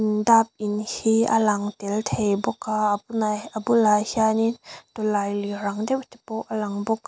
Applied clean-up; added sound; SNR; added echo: none; none; none; none.